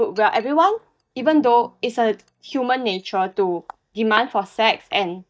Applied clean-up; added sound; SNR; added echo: neural mask model DeepFilterNet 3.